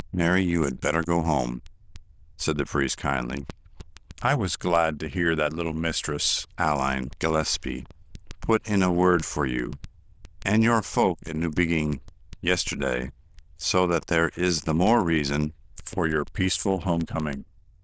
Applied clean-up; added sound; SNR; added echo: neural diffusion model UNIVERSE++.